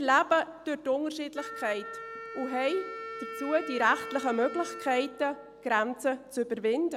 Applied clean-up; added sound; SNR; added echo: none; Wind instrument, woodwind instrument; 13 dB; none.